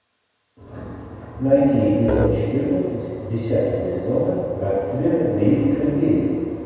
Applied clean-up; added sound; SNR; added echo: none; Musical instrument; 11 dB; reverberation time 1.8 s.